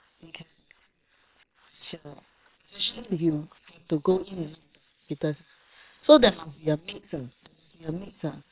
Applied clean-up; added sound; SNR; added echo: neural separator model SepFormer WHAM!.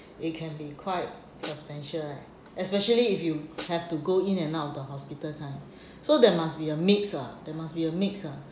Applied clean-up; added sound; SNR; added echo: none; Snare drum; 19 dB; none.